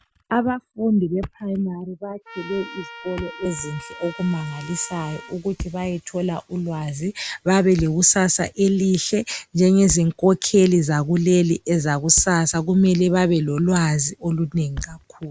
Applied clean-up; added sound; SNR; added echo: none; Trumpet + Thump, thud; 19 dB; none.